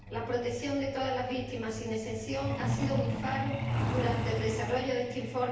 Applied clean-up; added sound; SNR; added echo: none; Truck; 1 dB; reverberation time 0.9 s.